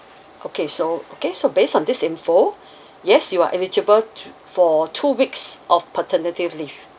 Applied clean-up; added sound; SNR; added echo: none; none; none; none.